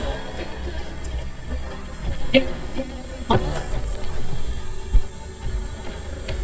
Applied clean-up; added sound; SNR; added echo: neural mask model DeepFilterNet 3.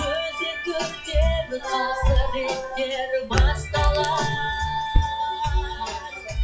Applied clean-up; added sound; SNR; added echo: classical method WPE with log-MMSE.